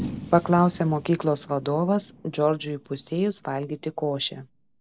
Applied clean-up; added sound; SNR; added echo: none; Fireworks; 16 dB; none.